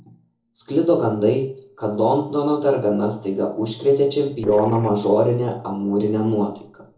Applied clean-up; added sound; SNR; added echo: neural separator model SepFormer DNS4.